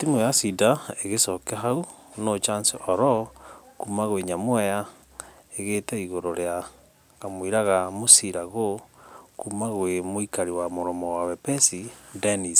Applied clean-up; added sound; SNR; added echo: none; none; none; none.